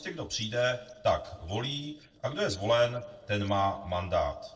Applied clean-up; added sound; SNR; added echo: neural separator model SepFormer DNS4.